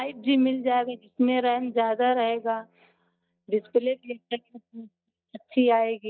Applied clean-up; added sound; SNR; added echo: neural mask model DeepFilterNet 3.